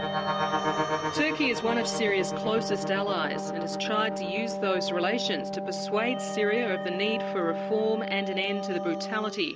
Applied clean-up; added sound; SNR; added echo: none; Wind instrument, woodwind instrument; 5 dB; none.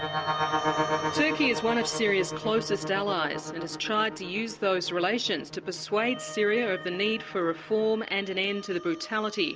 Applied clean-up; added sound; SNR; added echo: none; none; none; none.